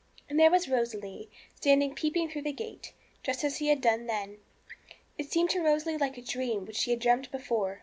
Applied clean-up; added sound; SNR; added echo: none; none; none; none.